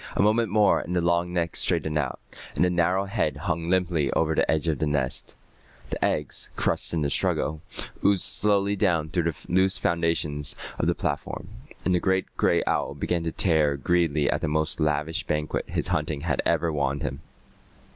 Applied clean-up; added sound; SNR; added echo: none; none; none; none.